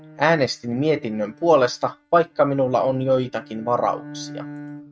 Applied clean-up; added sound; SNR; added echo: neural mask model RNNoise.